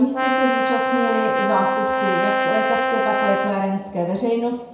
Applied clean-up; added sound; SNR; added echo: none; Brass instrument; -2 dB; reverberation time 0.6 s.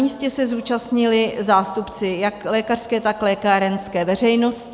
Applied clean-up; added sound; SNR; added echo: none; none; none; none.